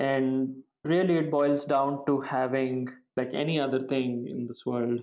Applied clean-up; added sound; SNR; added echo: none; none; none; none.